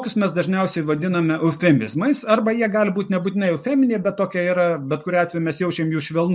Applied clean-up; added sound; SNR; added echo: none; none; none; none.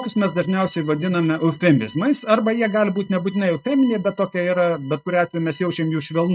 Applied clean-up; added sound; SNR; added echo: neural mask model RNNoise.